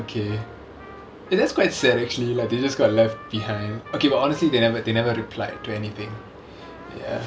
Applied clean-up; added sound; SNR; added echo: none; Trumpet; 20 dB; none.